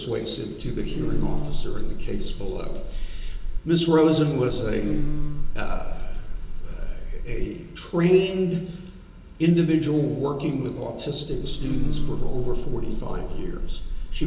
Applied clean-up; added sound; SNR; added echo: none; Buzz; -3 dB; reverberation time 1.4 s.